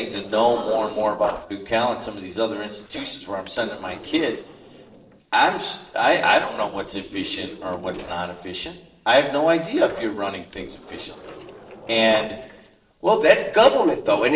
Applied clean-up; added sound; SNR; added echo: neural separator model SepFormer DNS4.